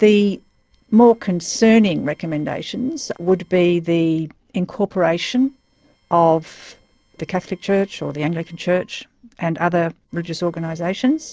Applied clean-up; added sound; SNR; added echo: neural separator model SepFormer DNS4.